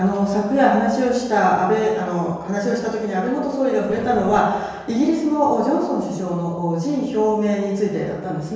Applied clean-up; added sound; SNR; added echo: none; Growling; 17 dB; reverberation time 1.2 s.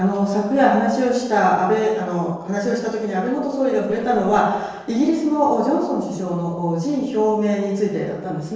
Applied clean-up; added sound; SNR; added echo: neural separator model SepFormer DNS4.